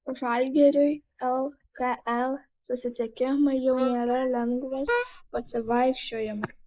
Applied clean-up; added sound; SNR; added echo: neural mask model Resemble Enhance denoiser.